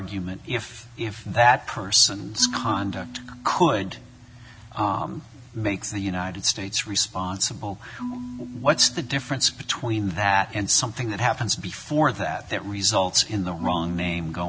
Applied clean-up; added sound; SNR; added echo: none; Marimba, xylophone / Wood; 16 dB; none.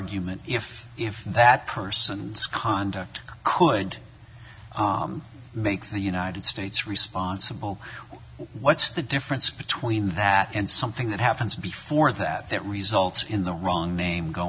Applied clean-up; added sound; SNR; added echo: none; none; none; none.